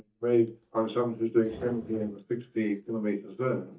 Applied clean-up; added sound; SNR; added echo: neural mask model DeepFilterNet 3.